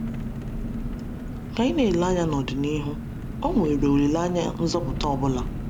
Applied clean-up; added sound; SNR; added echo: none; Engine; 5 dB; none.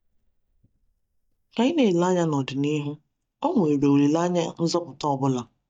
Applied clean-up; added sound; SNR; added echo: neural mask model DeepFilterNet 3.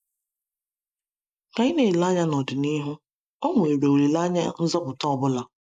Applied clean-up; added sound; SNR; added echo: neural mask model Resemble Enhance denoiser.